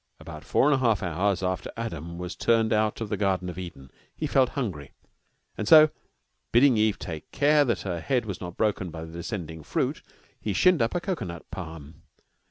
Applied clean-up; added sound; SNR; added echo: none; none; none; none.